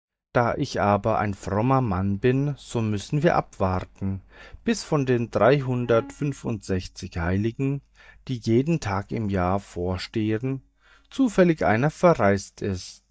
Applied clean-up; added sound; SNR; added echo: neural mask model DeepFilterNet 3.